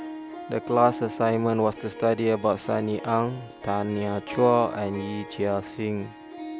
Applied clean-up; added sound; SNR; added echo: none; Harp; 13 dB; none.